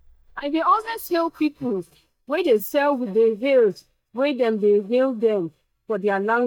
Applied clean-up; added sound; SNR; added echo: neural mask model DeepFilterNet 3.